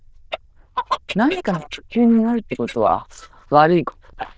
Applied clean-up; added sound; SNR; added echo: neural diffusion model UNIVERSE++.